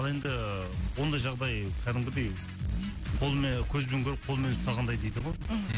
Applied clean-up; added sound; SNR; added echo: none; Accelerating, revving, vroom / Car; 8 dB; none.